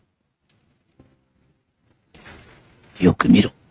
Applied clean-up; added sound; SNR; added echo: neural mask model RNNoise.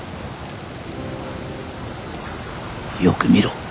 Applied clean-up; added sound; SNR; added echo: none; Acoustic guitar / Strum; 14 dB; none.